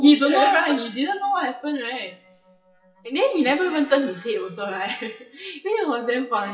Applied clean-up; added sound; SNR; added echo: classical method WPE with log-MMSE.